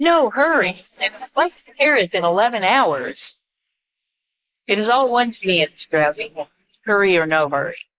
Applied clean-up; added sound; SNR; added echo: neural mask model Resemble Enhance denoiser.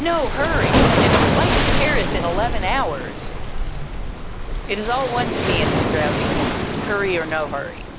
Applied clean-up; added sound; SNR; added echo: none; Waves, surf; -4 dB; none.